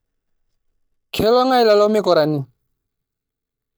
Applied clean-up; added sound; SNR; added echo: neural mask model DeepFilterNet 3.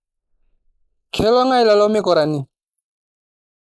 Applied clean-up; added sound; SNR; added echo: neural mask model Resemble Enhance denoiser.